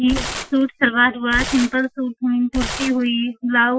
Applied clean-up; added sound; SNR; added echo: classical method Wiener filter.